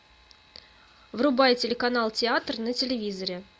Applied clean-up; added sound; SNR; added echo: none; none; none; none.